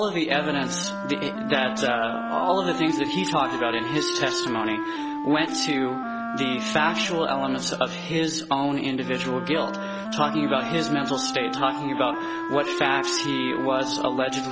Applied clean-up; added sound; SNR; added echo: none; Wind instrument, woodwind instrument; 5 dB; none.